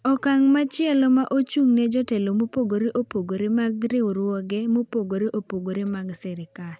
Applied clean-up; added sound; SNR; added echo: none; none; none; none.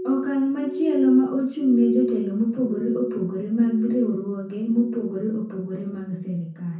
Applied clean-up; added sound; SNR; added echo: none; Glass; 9 dB; reverberation time 0.5 s.